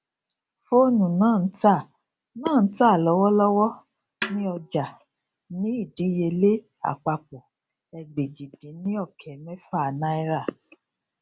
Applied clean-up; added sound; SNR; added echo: none; Snare drum; 14 dB; none.